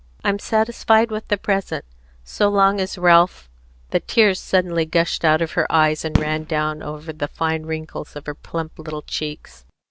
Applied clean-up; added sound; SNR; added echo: none; Fireworks; 11 dB; none.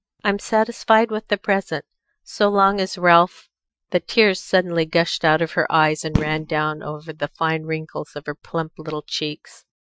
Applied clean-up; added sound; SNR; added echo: classical method Wiener filter.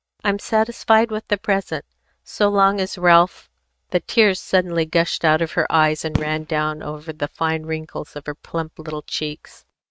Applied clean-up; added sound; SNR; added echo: neural mask model RNNoise.